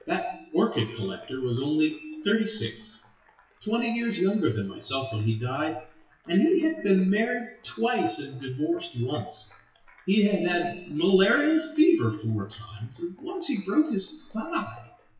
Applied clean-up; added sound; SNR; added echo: classical method WPE with log-MMSE.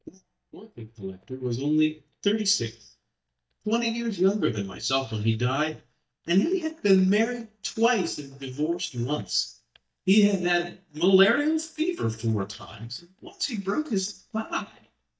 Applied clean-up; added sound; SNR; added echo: neural mask model DeepFilterNet 3.